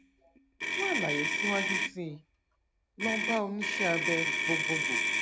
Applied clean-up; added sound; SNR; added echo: none; Motor vehicle (road); -3 dB; none.